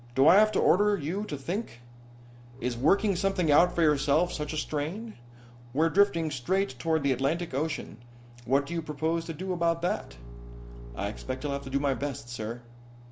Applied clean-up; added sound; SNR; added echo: none; Bowed string instrument; 15 dB; none.